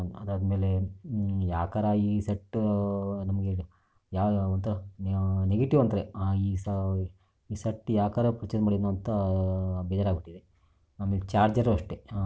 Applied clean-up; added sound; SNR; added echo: none; none; none; none.